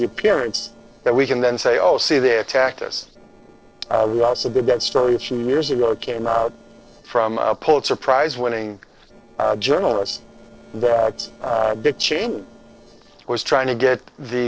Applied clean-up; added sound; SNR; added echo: neural separator model SepFormer DNS4.